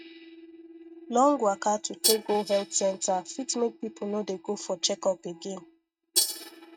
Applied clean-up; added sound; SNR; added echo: neural mask model RNNoise.